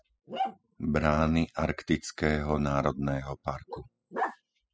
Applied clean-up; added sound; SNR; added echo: classical method spectral subtraction.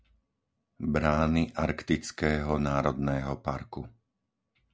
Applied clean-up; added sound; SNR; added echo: none; none; none; none.